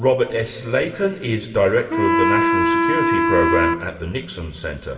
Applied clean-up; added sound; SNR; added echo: none; Wind instrument, woodwind instrument; -2 dB; reverberation time 2.6 s.